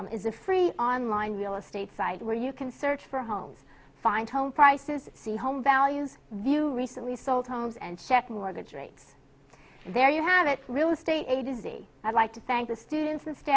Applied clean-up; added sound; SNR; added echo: none; none; none; none.